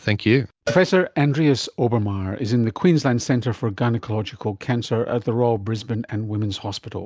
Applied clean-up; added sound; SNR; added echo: none; Cowbell; 16 dB; none.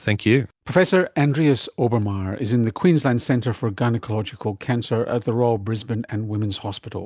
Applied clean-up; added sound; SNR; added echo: none; none; none; none.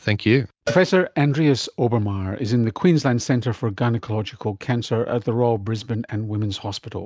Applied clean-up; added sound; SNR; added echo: neural mask model RNNoise.